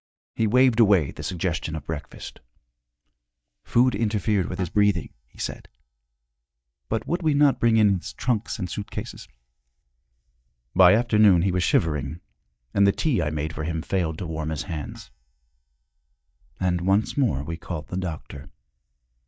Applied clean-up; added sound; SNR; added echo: neural mask model DeepFilterNet 3.